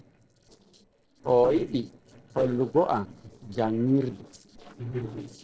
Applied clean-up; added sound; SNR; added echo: neural separator model SepFormer DNS4.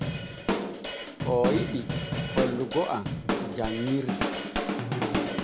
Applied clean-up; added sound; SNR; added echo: none; Drum / Drum kit; -2 dB; none.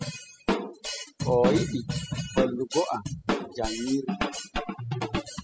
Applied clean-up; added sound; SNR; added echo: classical method spectral subtraction.